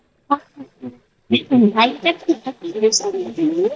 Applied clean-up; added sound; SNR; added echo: neural mask model DeepFilterNet 3.